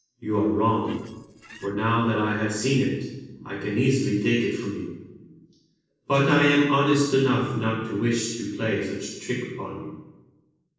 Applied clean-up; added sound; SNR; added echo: neural separator model SepFormer DNS4.